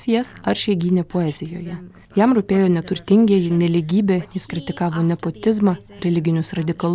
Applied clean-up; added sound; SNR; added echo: none; none; none; none.